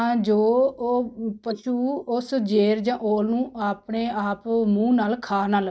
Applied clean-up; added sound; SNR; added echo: neural mask model DeepFilterNet 3.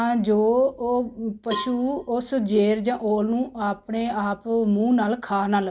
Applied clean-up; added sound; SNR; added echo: none; Cowbell; 13 dB; none.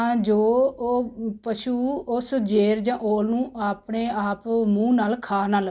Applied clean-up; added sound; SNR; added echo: none; none; none; none.